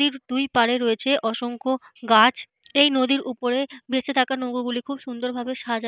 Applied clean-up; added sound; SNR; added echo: none; none; none; none.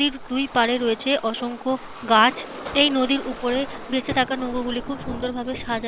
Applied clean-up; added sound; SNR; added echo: none; Waves, surf; 12 dB; none.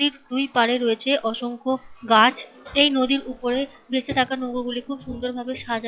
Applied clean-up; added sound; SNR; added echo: classical method log-MMSE.